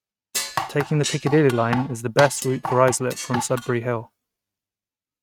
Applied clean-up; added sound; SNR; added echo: neural mask model RNNoise.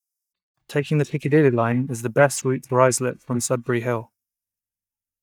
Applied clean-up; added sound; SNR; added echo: neural mask model DeepFilterNet 3.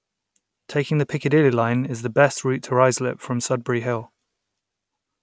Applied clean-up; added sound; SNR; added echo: none; none; none; none.